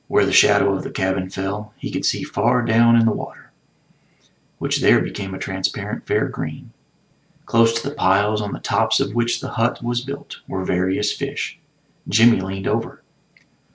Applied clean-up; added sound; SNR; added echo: none; none; none; none.